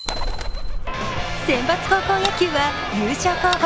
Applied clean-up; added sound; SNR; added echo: none; Bird; 6 dB; none.